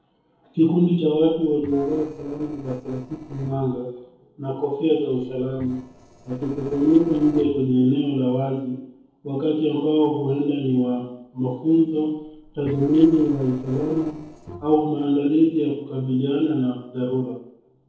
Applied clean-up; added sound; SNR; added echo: neural separator model SepFormer DNS4.